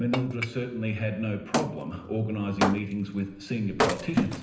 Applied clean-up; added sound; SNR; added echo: none; Wood; 2 dB; reverberation time 0.9 s.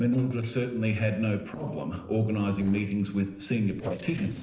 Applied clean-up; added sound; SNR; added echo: neural separator model SepFormer DNS4.